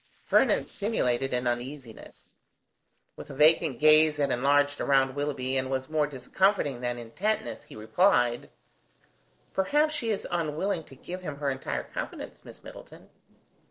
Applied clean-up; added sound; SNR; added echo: neural separator model SepFormer DNS4.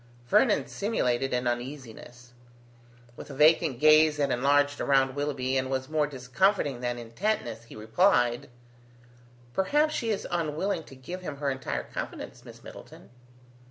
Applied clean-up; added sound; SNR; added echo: none; none; none; none.